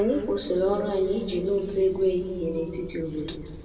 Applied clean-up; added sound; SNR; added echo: none; Bird; 17 dB; reverberation time 1.9 s.